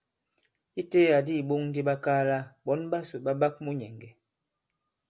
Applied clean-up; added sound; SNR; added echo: none; none; none; none.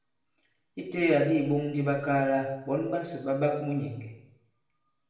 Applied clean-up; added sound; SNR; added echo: none; none; none; reverberation time 0.8 s.